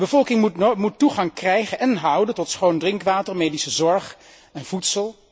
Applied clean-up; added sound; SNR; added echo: none; none; none; none.